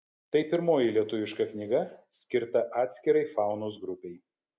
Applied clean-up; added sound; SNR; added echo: none; none; none; none.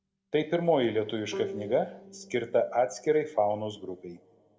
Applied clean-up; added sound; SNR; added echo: none; Bowed string instrument; 17 dB; reverberation time 1.2 s.